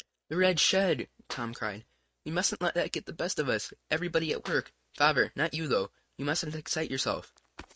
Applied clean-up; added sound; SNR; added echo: neural mask model RNNoise.